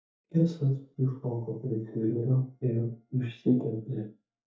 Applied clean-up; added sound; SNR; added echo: neural mask model DeepFilterNet 3.